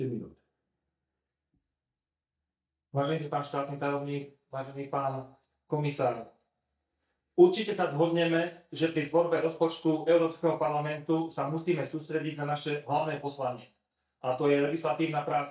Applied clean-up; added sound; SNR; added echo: neural mask model DeepFilterNet 3.